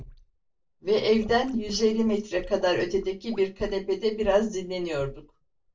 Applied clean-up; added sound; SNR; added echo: neural separator model SepFormer DNS4.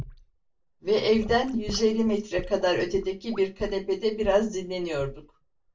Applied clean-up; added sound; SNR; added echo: none; Sink (filling or washing) / Gurgling / Liquid; 15 dB; reverberation time 0.2 s.